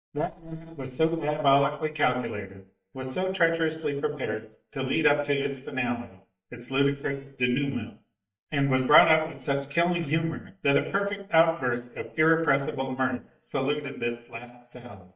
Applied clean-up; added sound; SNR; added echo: neural mask model DeepFilterNet 3.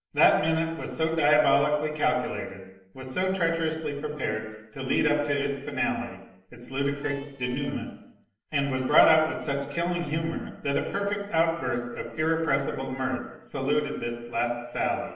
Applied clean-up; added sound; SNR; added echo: neural separator model SepFormer DNS4.